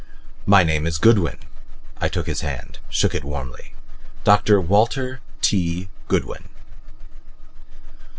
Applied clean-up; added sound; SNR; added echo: none; none; none; none.